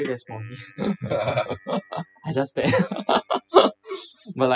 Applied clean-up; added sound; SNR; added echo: classical method spectral subtraction.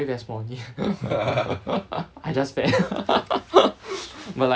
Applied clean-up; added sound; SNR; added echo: none; none; none; none.